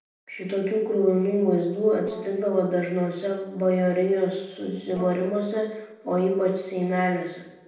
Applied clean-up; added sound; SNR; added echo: neural separator model SepFormer DNS4.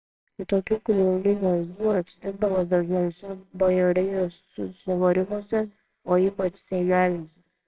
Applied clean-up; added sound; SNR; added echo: neural separator model SepFormer WHAMR!.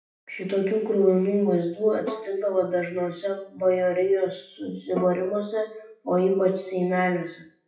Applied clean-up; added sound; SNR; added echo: classical method WPE with log-MMSE.